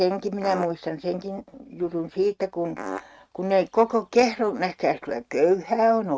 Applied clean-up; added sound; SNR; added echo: neural mask model RNNoise.